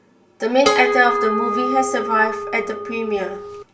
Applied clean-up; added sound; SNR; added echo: none; Harp; 2 dB; reverberation time 0.1 s.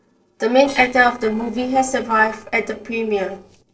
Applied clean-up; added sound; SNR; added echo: neural separator model SepFormer DNS4.